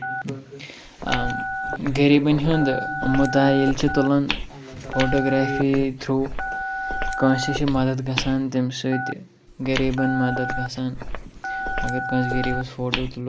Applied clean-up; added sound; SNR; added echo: none; Walk, footsteps + Telephone; 5 dB; none.